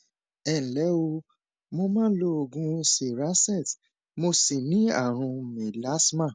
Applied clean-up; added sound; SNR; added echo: none; none; none; none.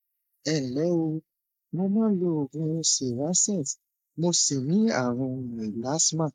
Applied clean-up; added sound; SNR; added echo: neural mask model Resemble Enhance denoiser.